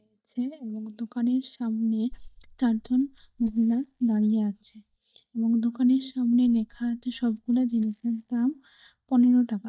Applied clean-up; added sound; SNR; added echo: neural mask model DeepFilterNet 3.